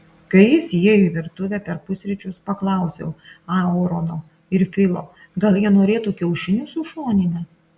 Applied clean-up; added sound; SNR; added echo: none; none; none; none.